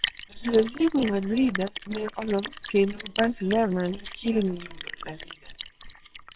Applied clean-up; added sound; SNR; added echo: neural separator model SepFormer WHAMR!.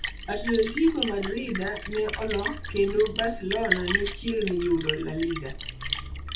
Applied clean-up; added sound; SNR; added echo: none; Splash, splatter; 5 dB; reverberation time 0.2 s.